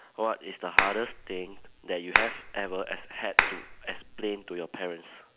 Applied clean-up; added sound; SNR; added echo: none; Clapping; -4 dB; none.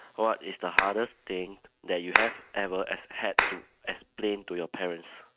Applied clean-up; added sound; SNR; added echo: neural mask model RNNoise.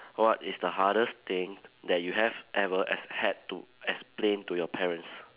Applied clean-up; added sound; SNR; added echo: none; none; none; none.